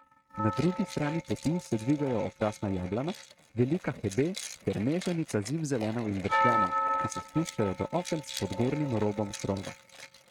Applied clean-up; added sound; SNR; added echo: neural mask model RNNoise.